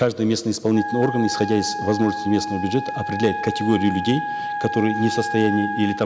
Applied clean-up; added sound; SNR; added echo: none; Wind instrument, woodwind instrument; 6 dB; none.